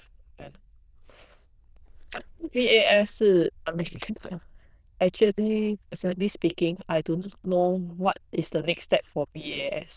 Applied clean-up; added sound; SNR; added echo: neural diffusion model UNIVERSE++.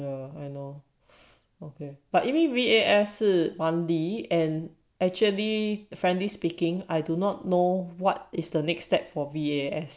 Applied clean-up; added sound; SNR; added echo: none; none; none; none.